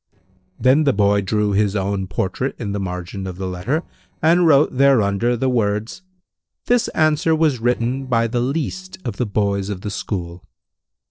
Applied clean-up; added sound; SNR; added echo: neural separator model SepFormer DNS4.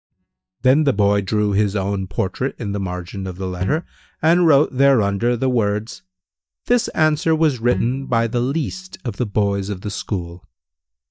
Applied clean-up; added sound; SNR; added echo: neural mask model DeepFilterNet 3.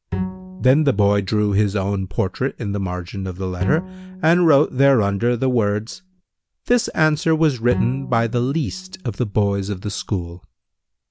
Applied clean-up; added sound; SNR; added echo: none; Bowed string instrument; 12 dB; none.